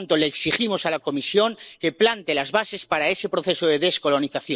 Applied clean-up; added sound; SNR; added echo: neural mask model Resemble Enhance denoiser.